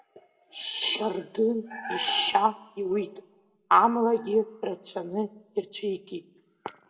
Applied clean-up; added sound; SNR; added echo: none; Drill; 20 dB; reverberation time 0.5 s.